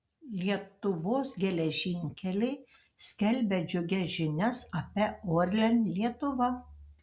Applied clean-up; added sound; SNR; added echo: none; none; none; none.